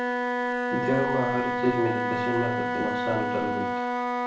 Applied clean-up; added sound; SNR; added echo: none; Wind instrument, woodwind instrument; -3 dB; reverberation time 0.3 s.